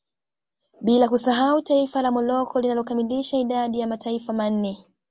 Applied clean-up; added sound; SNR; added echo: none; none; none; none.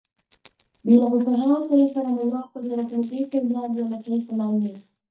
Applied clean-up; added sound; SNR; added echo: neural mask model DeepFilterNet 3.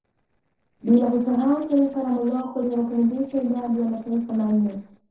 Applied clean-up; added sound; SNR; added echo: neural separator model SepFormer DNS4.